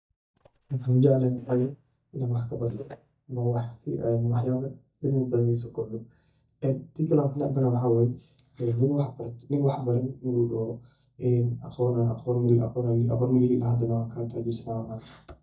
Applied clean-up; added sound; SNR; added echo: neural mask model DeepFilterNet 3.